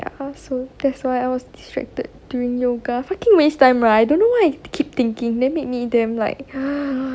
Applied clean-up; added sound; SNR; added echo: none; none; none; none.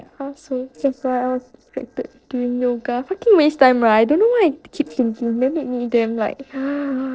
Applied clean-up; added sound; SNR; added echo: neural separator model SepFormer DNS4.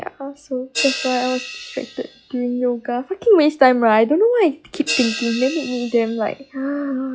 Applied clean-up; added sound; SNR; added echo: classical method log-MMSE.